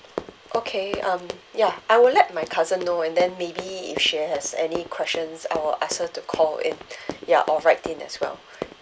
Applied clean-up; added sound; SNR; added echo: none; Run; 13 dB; none.